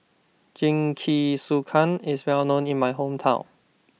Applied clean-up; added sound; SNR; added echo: none; none; none; none.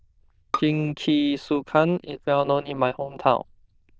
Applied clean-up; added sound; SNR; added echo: neural diffusion model UNIVERSE++.